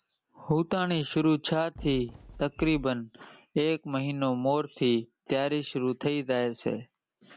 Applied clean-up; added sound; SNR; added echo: none; Fireworks; 16 dB; none.